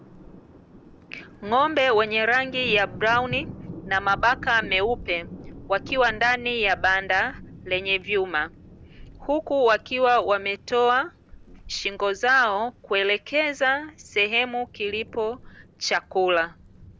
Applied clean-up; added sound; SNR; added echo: none; Thunder; 18 dB; none.